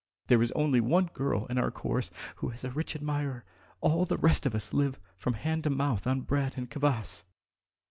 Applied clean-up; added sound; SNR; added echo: none; none; none; none.